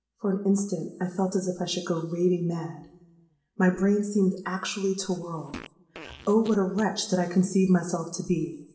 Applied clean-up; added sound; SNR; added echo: none; Fart; 18 dB; reverberation time 1.1 s.